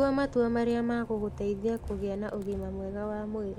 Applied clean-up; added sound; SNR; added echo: none; Bus; 13 dB; none.